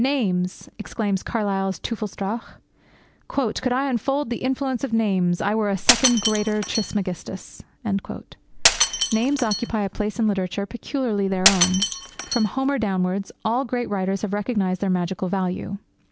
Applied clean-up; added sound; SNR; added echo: none; Shatter; 3 dB; none.